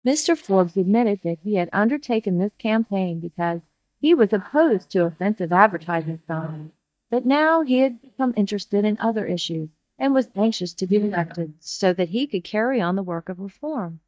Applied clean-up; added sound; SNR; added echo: neural mask model DeepFilterNet 3.